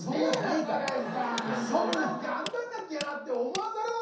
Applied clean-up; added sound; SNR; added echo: none; Tools; 14 dB; reverberation time 0.6 s.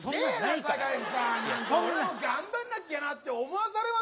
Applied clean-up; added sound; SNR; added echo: none; none; none; none.